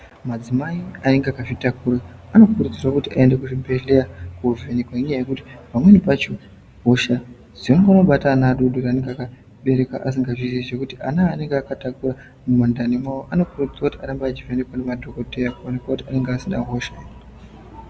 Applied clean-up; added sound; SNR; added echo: none; none; none; none.